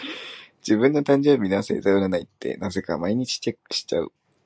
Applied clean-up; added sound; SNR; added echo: none; none; none; none.